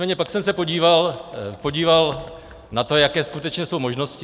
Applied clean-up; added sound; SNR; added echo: none; none; none; none.